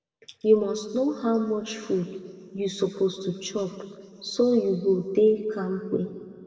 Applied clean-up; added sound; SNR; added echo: none; none; none; reverberation time 1.9 s.